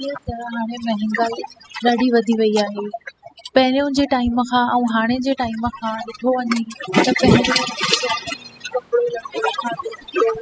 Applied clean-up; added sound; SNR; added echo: classical method spectral subtraction.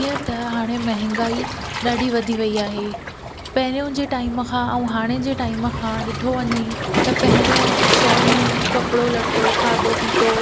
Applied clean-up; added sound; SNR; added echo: none; Waves, surf; -1 dB; none.